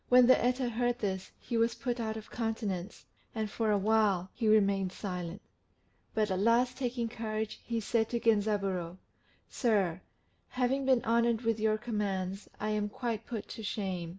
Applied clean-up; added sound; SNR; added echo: none; none; none; none.